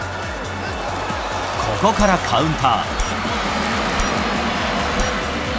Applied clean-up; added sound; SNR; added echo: none; Bird; 20 dB; none.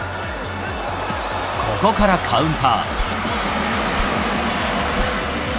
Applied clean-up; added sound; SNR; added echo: none; none; none; none.